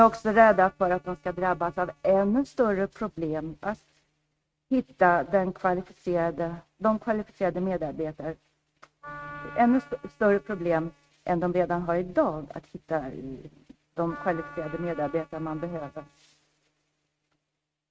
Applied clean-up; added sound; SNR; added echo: neural mask model RNNoise.